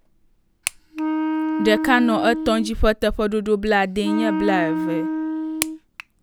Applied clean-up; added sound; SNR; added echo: none; Wind instrument, woodwind instrument; 2 dB; none.